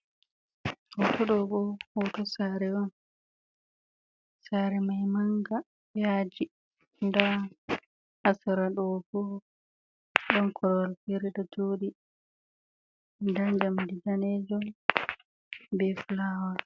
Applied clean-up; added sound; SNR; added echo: none; none; none; none.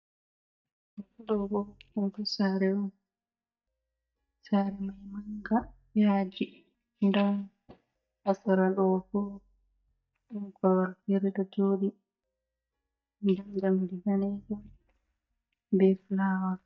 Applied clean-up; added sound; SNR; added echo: neural mask model DeepFilterNet 3.